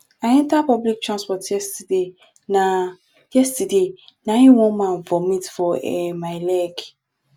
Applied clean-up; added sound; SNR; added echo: none; none; none; none.